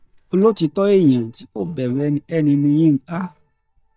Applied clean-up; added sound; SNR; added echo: neural mask model DeepFilterNet 3.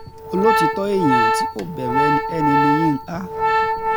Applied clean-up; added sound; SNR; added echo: none; Organ; -3 dB; none.